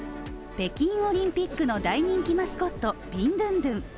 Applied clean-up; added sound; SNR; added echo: none; none; none; none.